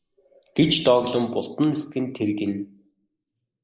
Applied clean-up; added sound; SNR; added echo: neural mask model Resemble Enhance denoiser.